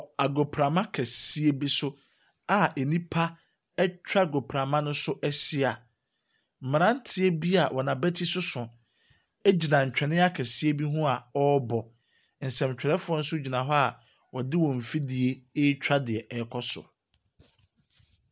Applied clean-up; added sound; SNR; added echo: none; none; none; none.